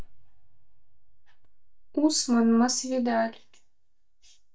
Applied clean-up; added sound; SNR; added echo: neural mask model DeepFilterNet 3.